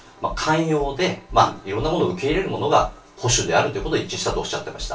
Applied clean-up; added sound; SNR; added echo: none; none; none; reverberation time 0.2 s.